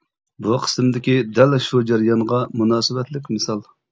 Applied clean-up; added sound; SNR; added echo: none; none; none; none.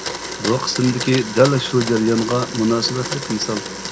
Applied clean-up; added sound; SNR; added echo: none; Domestic sounds, home sounds; 8 dB; none.